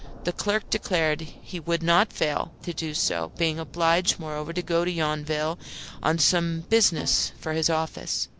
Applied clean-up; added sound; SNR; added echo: none; Snare drum + Thunder; 17 dB; none.